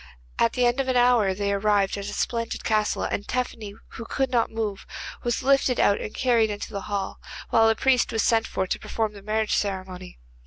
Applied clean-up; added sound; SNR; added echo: none; none; none; none.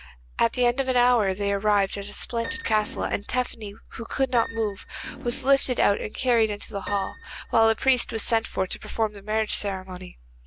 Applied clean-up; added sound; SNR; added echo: none; Fart + Piano; 16 dB; none.